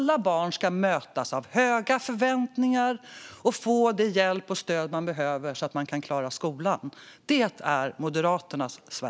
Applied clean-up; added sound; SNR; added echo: none; none; none; none.